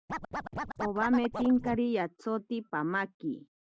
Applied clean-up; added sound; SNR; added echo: neural mask model Resemble Enhance denoiser.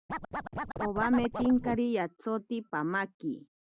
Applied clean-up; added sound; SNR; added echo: none; Scratching (performance technique); 6 dB; none.